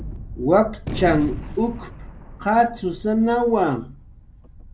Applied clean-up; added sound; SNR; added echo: none; Gunshot, gunfire; 12 dB; none.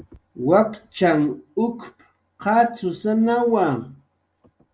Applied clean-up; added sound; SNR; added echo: none; none; none; none.